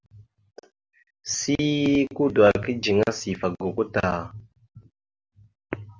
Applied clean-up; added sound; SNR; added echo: none; none; none; none.